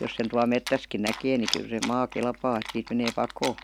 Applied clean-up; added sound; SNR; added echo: none; Chewing, mastication; 10 dB; none.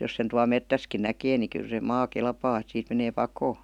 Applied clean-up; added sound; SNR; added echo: none; none; none; none.